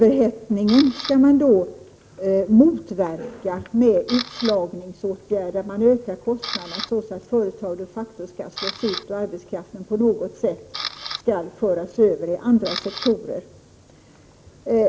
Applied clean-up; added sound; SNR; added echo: none; Camera; 16 dB; none.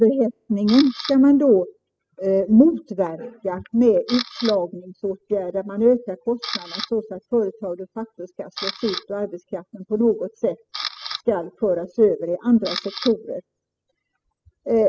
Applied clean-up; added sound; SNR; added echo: classical method spectral subtraction.